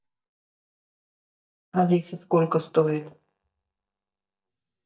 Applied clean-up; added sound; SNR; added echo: neural mask model DeepFilterNet 3.